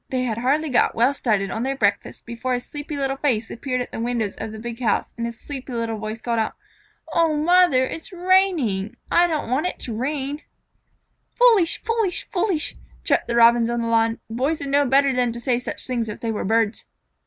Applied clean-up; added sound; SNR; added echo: none; none; none; none.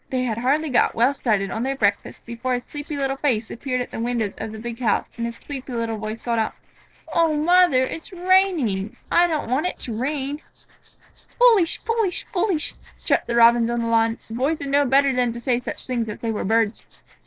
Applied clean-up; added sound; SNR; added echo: neural separator model SepFormer DNS4.